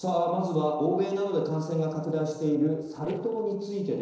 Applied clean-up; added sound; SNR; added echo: neural separator model SepFormer DNS4.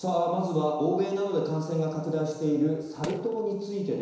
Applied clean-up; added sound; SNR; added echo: none; Crushing; 17 dB; reverberation time 1.0 s.